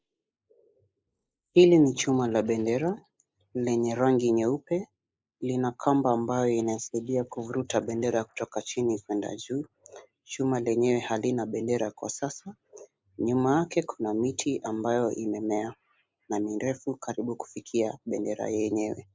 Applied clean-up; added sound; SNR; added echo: neural mask model Resemble Enhance denoiser.